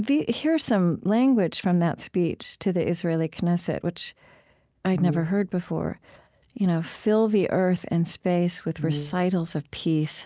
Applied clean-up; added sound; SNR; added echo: neural mask model DeepFilterNet 3.